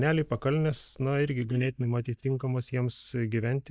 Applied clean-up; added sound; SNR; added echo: neural mask model DeepFilterNet 3.